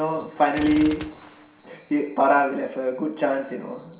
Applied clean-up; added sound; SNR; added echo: none; Gunshot, gunfire; 19 dB; reverberation time 0.5 s.